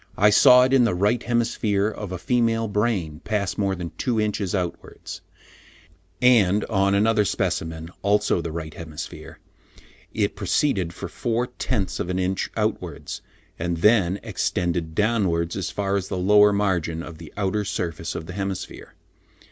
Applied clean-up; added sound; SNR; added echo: none; none; none; none.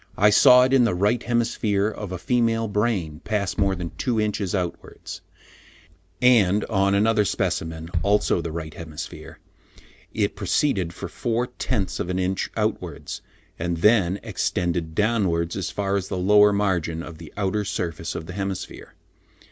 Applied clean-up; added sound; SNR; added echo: none; Bass drum; 11 dB; none.